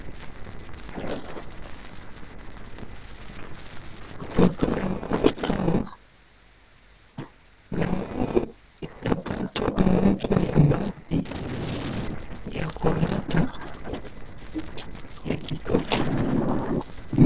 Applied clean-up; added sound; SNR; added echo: neural separator model SepFormer DNS4.